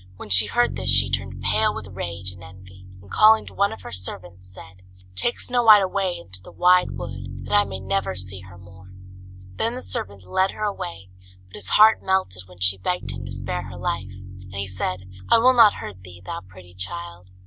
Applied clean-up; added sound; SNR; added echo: none; Bass guitar; 10 dB; none.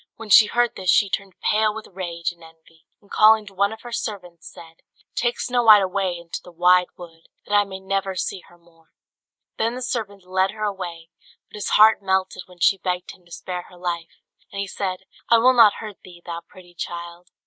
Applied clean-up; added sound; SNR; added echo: neural mask model Resemble Enhance denoiser.